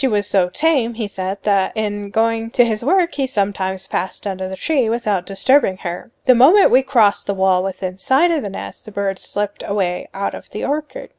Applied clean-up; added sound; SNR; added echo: none; none; none; none.